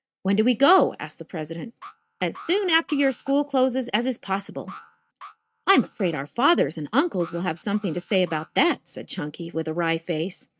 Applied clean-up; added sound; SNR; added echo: neural mask model RNNoise.